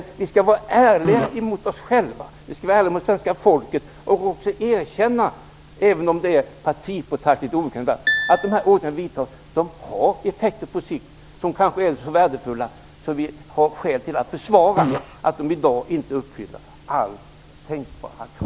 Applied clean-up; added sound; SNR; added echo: none; Piano + Fart; 4 dB; none.